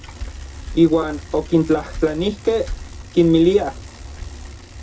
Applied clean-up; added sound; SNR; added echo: none; Bicycle; 13 dB; reverberation time 0.2 s.